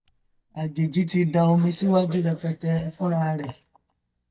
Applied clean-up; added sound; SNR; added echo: neural mask model DeepFilterNet 3.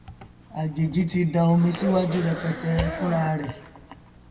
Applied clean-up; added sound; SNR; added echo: none; Zipper (clothing); 12 dB; reverberation time 1.2 s.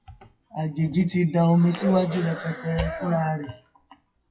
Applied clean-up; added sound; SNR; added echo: classical method WPE with log-MMSE.